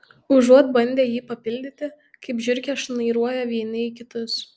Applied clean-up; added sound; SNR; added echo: none; none; none; none.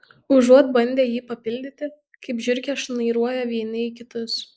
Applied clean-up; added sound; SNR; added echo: neural mask model Resemble Enhance denoiser.